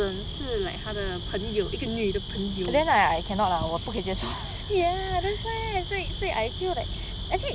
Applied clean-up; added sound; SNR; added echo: none; Cricket; 13 dB; none.